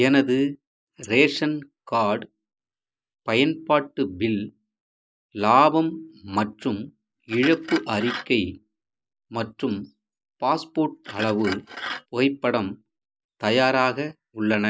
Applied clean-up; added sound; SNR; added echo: neural mask model Resemble Enhance denoiser.